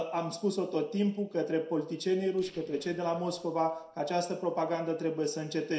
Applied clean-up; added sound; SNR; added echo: neural separator model SepFormer DNS4.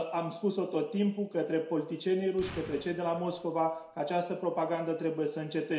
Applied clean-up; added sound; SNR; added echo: none; Explosion; 17 dB; reverberation time 0.7 s.